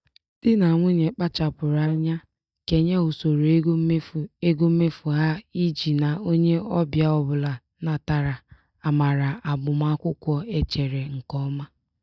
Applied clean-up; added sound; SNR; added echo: neural mask model DeepFilterNet 3.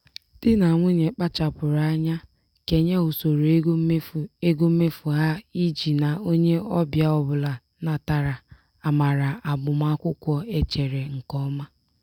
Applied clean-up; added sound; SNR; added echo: none; none; none; none.